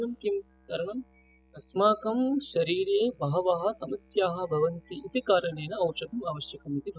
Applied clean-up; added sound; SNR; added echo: classical method spectral subtraction.